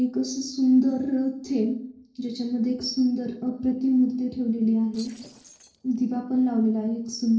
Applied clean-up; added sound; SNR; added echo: neural separator model SepFormer DNS4.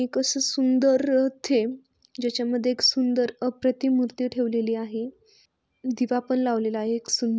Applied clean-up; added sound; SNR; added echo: none; none; none; none.